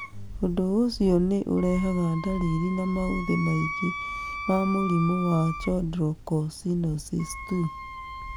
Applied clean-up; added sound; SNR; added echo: none; Wind instrument, woodwind instrument; 11 dB; none.